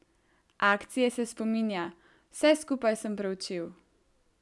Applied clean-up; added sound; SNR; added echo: none; none; none; none.